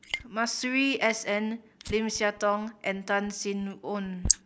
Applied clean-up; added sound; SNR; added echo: neural mask model Resemble Enhance denoiser.